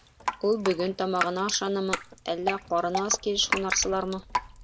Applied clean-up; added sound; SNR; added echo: none; Drip; 6 dB; none.